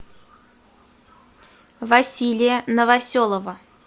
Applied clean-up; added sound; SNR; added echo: none; none; none; none.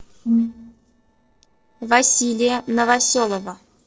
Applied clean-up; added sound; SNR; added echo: neural separator model SepFormer DNS4.